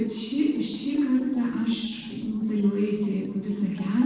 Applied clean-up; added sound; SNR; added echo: neural separator model SepFormer DNS4.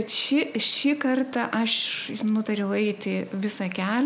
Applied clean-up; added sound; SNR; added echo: none; none; none; none.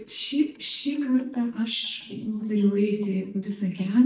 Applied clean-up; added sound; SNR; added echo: neural mask model DeepFilterNet 3.